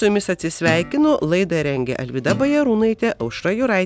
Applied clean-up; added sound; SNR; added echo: none; Guitar; 13 dB; none.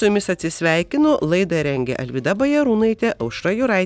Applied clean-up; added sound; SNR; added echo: none; none; none; none.